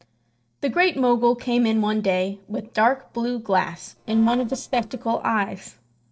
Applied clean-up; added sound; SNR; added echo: neural separator model SepFormer DNS4.